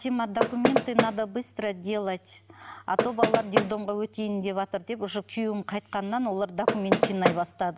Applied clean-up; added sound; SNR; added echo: none; Knock; -3 dB; none.